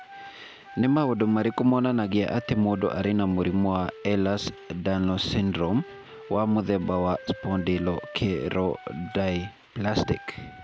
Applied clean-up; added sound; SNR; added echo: none; Wind instrument, woodwind instrument; 19 dB; none.